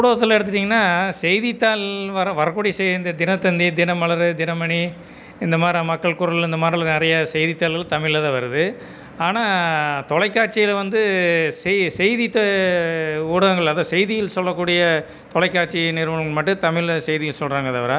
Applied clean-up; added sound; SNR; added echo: none; none; none; none.